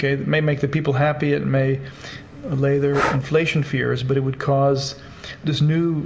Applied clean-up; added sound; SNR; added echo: none; Breathing; 10 dB; reverberation time 2.5 s.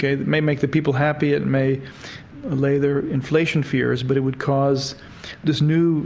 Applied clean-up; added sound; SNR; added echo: none; none; none; none.